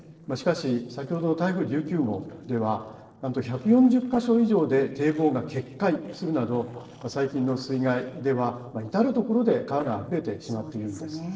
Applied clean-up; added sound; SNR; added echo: neural separator model SepFormer DNS4.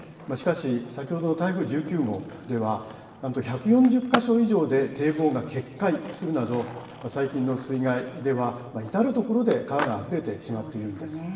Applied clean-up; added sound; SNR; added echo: none; Skateboard; 14 dB; reverberation time 2.2 s.